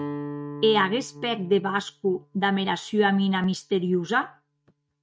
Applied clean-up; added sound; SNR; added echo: neural mask model RNNoise.